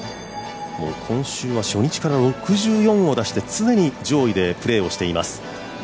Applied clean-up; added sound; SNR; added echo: none; none; none; none.